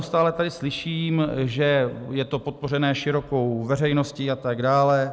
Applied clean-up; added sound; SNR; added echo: none; none; none; none.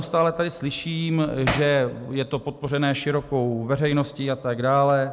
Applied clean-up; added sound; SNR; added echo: none; Hammer; 4 dB; none.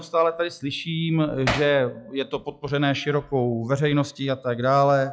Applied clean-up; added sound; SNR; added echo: classical method log-MMSE.